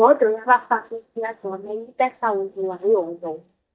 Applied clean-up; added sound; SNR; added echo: neural mask model DeepFilterNet 3.